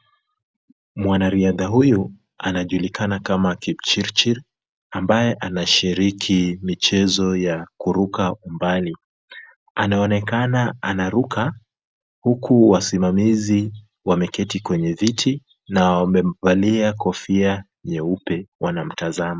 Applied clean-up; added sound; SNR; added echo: none; none; none; none.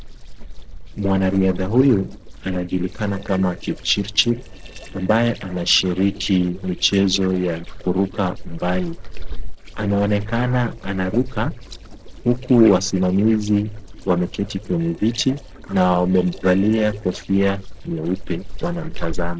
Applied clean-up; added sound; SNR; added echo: neural separator model SepFormer DNS4.